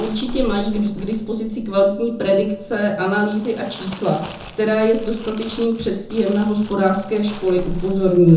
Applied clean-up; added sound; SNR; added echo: none; Crumpling, crinkling; 14 dB; reverberation time 0.6 s.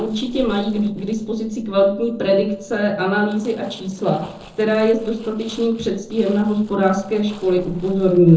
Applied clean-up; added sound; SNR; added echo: neural separator model SepFormer DNS4.